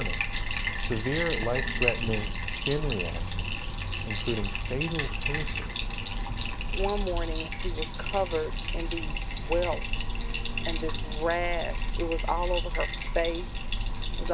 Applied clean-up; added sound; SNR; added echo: none; Bathtub (filling or washing); -3 dB; none.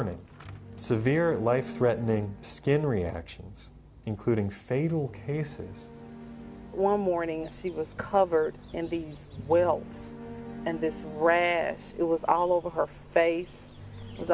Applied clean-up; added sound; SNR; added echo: none; none; none; none.